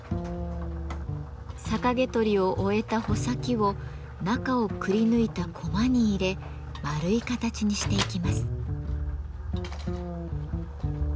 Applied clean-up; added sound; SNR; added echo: none; Microwave oven; 13 dB; none.